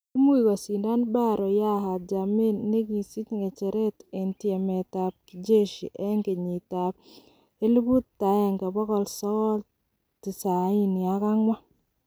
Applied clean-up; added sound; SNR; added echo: none; none; none; none.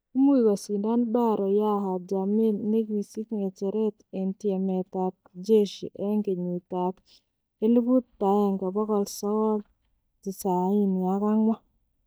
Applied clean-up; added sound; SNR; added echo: neural mask model DeepFilterNet 3.